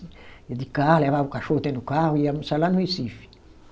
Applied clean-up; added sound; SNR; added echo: none; none; none; none.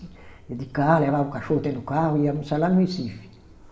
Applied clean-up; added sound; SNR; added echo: none; none; none; reverberation time 0.8 s.